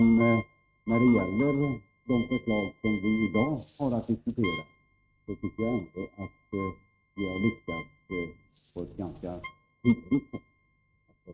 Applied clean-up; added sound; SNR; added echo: neural mask model RNNoise.